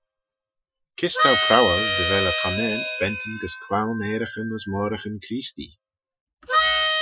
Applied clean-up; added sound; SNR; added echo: classical method Wiener filter.